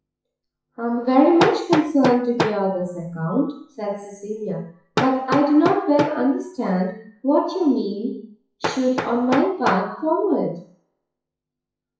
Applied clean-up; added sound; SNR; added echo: classical method WPE with log-MMSE.